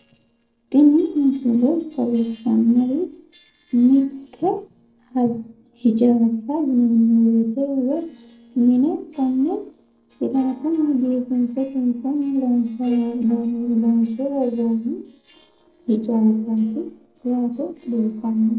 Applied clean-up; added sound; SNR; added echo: neural separator model SepFormer DNS4.